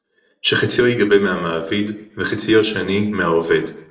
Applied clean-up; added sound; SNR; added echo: none; none; none; reverberation time 0.6 s.